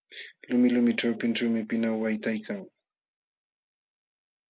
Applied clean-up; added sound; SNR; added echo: none; none; none; none.